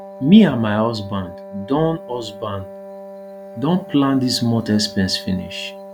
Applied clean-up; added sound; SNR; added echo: none; Wind instrument, woodwind instrument; 16 dB; none.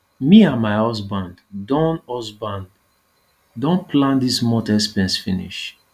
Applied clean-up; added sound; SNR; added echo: none; none; none; none.